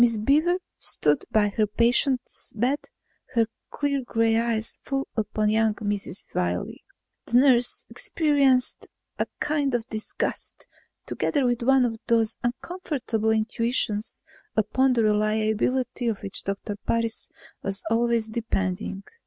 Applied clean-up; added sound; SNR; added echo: none; none; none; none.